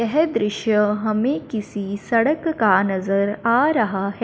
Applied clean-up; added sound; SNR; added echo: none; none; none; none.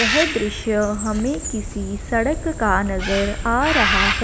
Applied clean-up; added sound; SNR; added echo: none; Bird; 2 dB; none.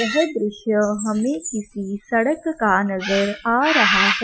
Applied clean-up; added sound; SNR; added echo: classical method Wiener filter.